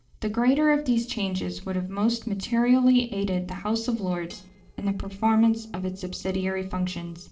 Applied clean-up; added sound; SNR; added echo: neural separator model SepFormer DNS4.